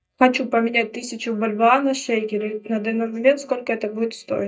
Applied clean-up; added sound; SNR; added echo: neural mask model DeepFilterNet 3.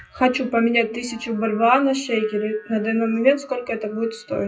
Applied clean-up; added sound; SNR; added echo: classical method WPE with log-MMSE.